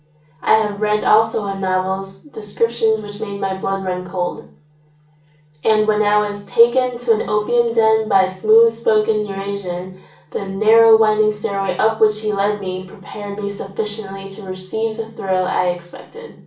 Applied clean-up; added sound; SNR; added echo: none; none; none; reverberation time 0.3 s.